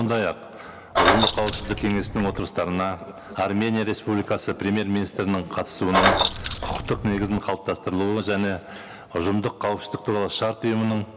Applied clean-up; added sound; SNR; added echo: none; Keys jangling; -2 dB; none.